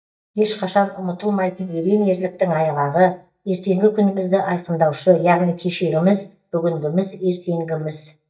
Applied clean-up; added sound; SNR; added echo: neural mask model DeepFilterNet 3.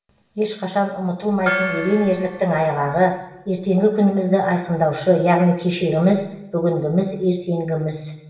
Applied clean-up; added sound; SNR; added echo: none; Gong; 11 dB; reverberation time 0.8 s.